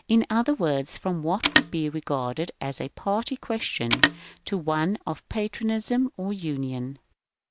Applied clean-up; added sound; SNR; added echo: none; Telephone; 4 dB; none.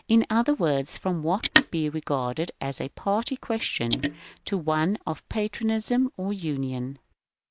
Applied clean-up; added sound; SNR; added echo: neural mask model Resemble Enhance denoiser.